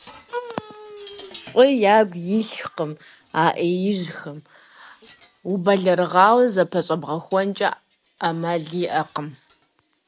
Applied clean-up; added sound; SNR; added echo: none; Chink, clink; 15 dB; none.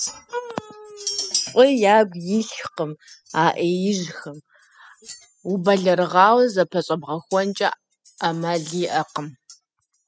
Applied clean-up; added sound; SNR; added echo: classical method spectral subtraction.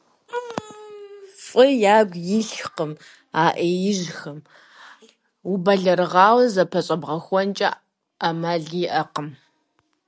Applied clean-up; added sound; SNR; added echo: none; none; none; none.